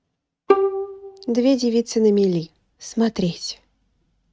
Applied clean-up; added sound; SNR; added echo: neural mask model RNNoise.